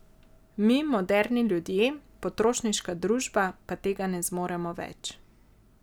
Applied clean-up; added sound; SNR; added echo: none; none; none; none.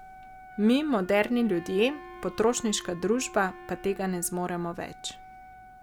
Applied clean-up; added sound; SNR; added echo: none; Wind instrument, woodwind instrument + Wind instrument, woodwind instrument; 18 dB; none.